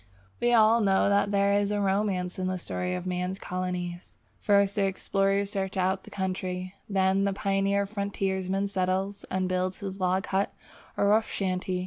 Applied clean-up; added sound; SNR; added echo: none; none; none; none.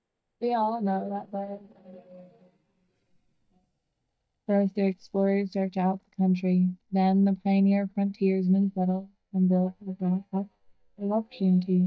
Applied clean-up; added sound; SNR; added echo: neural mask model DeepFilterNet 3.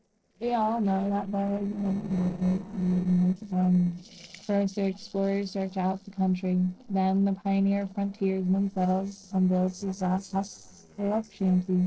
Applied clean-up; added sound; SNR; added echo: neural separator model SepFormer DNS4.